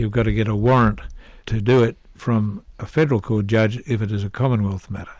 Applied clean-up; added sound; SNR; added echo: none; none; none; none.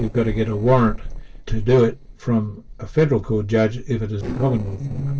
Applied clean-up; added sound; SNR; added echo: neural separator model SepFormer DNS4.